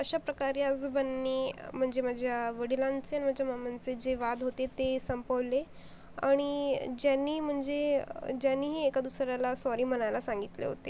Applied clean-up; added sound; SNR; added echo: none; none; none; none.